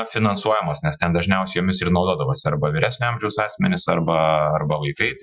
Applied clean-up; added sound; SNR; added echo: classical method Wiener filter.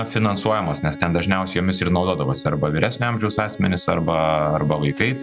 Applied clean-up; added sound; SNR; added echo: none; Bowed string instrument; 16 dB; none.